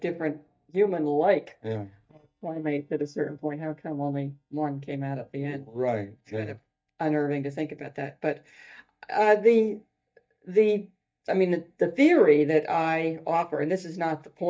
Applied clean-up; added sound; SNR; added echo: neural mask model DeepFilterNet 3.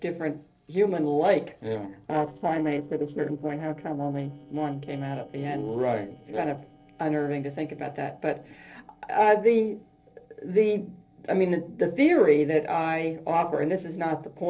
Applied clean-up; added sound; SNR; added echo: neural separator model SepFormer DNS4.